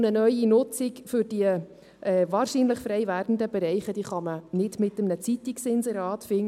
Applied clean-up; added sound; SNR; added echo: none; none; none; none.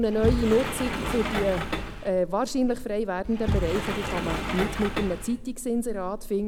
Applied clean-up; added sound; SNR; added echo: none; Sliding door; 4 dB; none.